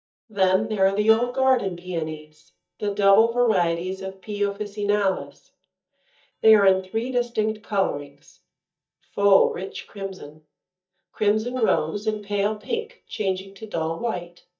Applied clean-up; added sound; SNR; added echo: neural mask model DeepFilterNet 3.